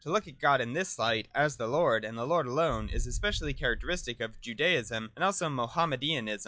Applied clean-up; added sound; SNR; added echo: classical method log-MMSE.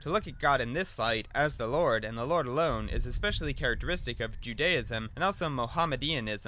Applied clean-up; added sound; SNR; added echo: none; Wind; 9 dB; none.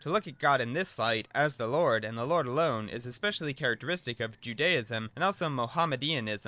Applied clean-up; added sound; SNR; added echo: neural separator model SepFormer DNS4.